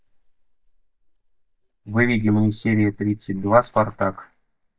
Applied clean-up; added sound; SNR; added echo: neural mask model DeepFilterNet 3.